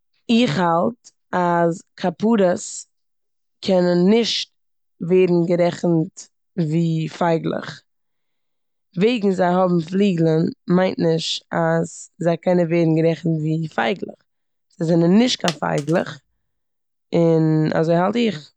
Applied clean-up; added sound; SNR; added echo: none; Coin (dropping); 16 dB; none.